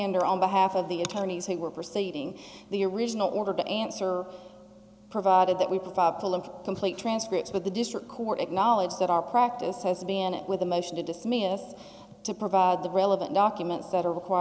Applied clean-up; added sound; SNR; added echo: none; none; none; none.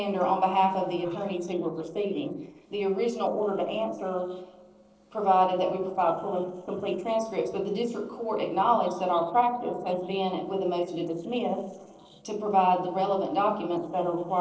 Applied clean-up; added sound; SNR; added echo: neural separator model SepFormer DNS4.